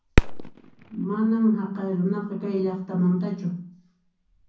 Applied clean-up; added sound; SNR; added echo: none; Fireworks; 3 dB; reverberation time 0.6 s.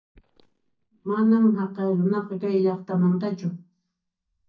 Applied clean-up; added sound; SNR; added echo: neural mask model DeepFilterNet 3.